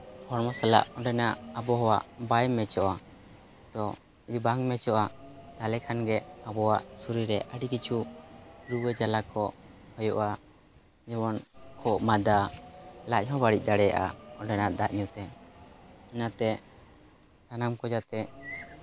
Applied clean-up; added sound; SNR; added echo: none; Subway, metro, underground; 19 dB; none.